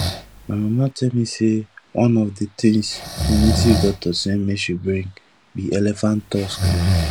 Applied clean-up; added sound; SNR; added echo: none; Breathing; 4 dB; none.